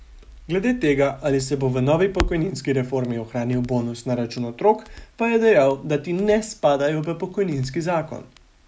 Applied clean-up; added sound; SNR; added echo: none; Crackle; 16 dB; none.